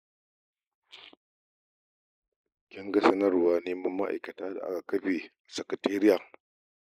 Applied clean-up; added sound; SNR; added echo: neural mask model Resemble Enhance denoiser.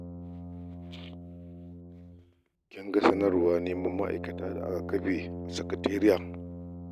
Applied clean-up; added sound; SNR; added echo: none; Brass instrument; 9 dB; none.